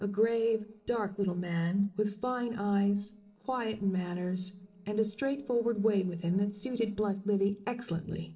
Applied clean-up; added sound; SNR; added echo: neural separator model SepFormer DNS4.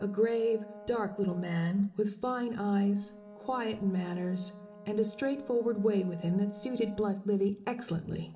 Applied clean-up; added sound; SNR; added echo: none; Brass instrument; 19 dB; reverberation time 2.0 s.